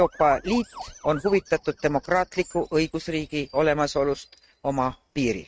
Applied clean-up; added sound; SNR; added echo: neural mask model RNNoise.